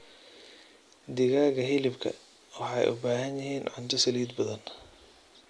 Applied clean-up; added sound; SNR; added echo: none; none; none; none.